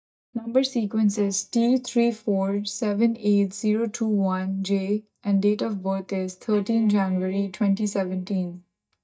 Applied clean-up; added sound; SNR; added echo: neural mask model DeepFilterNet 3.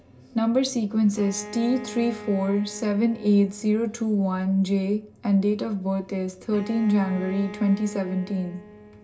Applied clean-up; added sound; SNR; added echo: none; Bowed string instrument; 17 dB; reverberation time 0.4 s.